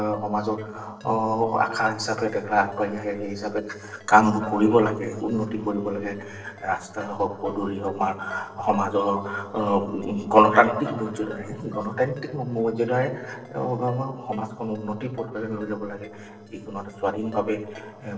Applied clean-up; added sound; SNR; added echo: neural separator model SepFormer DNS4.